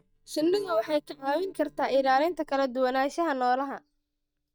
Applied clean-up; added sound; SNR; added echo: neural mask model DeepFilterNet 3.